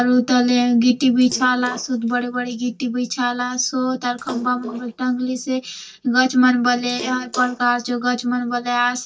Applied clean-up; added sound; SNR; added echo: neural mask model DeepFilterNet 3.